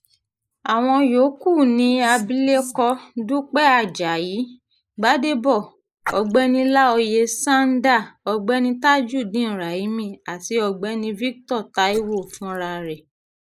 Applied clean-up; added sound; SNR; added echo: neural mask model Resemble Enhance denoiser.